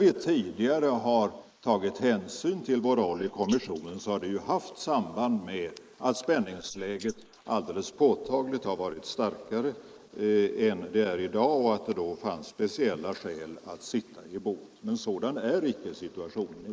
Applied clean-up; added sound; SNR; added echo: neural mask model Resemble Enhance denoiser.